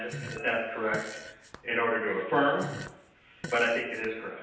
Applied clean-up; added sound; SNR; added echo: none; Fart; 13 dB; reverberation time 0.9 s.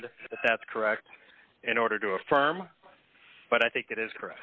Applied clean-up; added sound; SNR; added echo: none; none; none; none.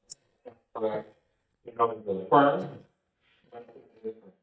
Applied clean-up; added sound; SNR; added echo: neural mask model DeepFilterNet 3.